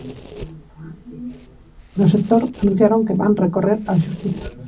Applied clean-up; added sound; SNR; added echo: none; Domestic sounds, home sounds; 19 dB; reverberation time 0.4 s.